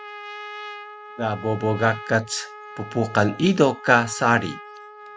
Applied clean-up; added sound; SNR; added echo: none; Trumpet; 15 dB; none.